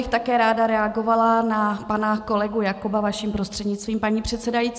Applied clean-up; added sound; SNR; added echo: none; none; none; none.